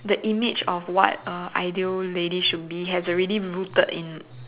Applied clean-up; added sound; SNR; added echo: none; none; none; none.